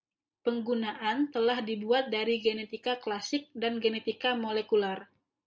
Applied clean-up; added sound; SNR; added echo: none; none; none; none.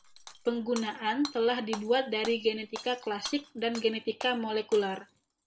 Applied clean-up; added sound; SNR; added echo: none; Shatter / Hammer; 16 dB; none.